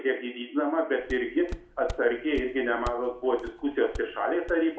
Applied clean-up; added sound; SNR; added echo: none; Walk, footsteps; 14 dB; reverberation time 0.5 s.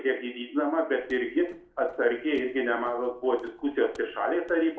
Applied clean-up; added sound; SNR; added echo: neural separator model SepFormer DNS4.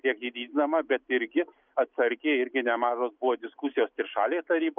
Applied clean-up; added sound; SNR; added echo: none; none; none; none.